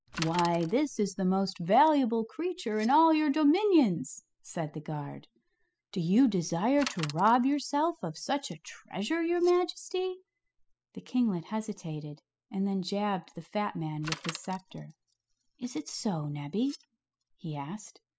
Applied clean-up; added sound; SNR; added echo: classical method spectral subtraction.